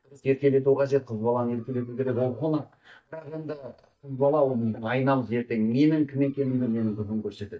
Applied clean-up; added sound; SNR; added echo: neural mask model DeepFilterNet 3.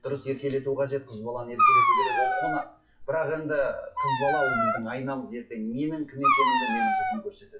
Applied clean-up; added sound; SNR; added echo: classical method WPE with log-MMSE.